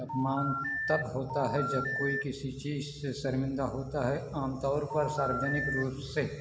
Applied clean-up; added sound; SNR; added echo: none; Telephone; 2 dB; none.